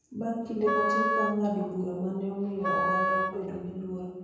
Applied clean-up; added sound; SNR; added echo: none; Wind instrument, woodwind instrument; -1 dB; reverberation time 1.2 s.